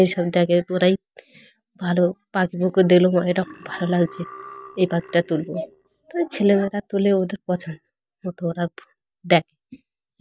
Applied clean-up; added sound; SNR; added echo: neural mask model DeepFilterNet 3.